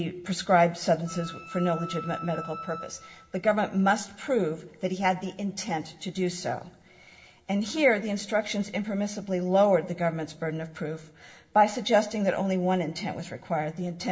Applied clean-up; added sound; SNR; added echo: none; Wind instrument, woodwind instrument; 13 dB; reverberation time 0.8 s.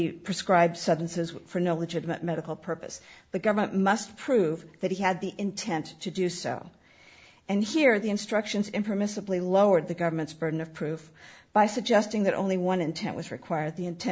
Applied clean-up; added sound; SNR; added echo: none; none; none; none.